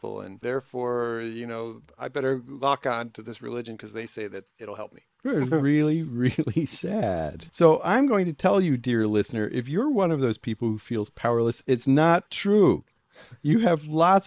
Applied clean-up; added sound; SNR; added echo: neural mask model Resemble Enhance denoiser.